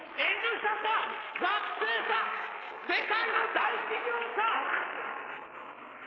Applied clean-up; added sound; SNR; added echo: neural mask model Resemble Enhance denoiser.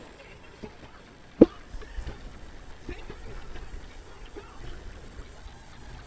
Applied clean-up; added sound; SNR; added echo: neural mask model DeepFilterNet 3.